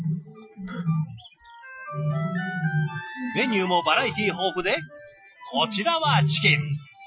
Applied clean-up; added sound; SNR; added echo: classical method Wiener filter.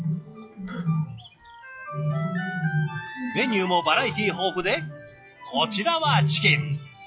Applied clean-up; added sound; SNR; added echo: classical method log-MMSE.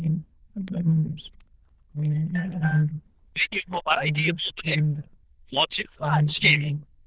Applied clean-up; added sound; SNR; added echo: neural diffusion model UNIVERSE++.